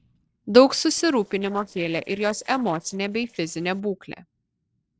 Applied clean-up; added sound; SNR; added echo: neural separator model SepFormer DNS4.